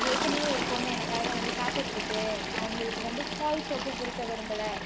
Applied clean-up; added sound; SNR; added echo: none; Toilet flush; -2 dB; none.